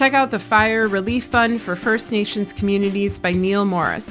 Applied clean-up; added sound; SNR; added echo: none; none; none; none.